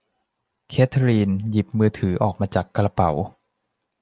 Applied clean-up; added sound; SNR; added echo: none; none; none; none.